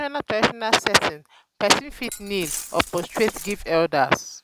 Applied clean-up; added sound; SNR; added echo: none; Glass; 13 dB; none.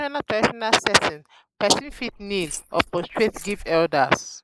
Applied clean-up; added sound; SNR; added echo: neural mask model Resemble Enhance denoiser.